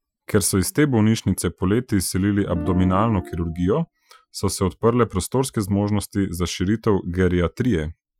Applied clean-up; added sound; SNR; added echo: classical method Wiener filter.